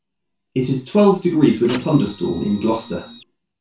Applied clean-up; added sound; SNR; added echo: none; Printer; 16 dB; reverberation time 0.2 s.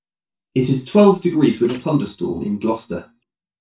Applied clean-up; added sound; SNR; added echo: neural mask model DeepFilterNet 3.